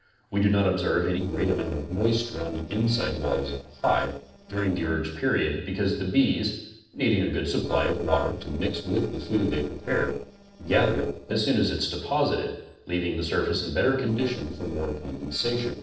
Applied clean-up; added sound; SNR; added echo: neural separator model SepFormer DNS4.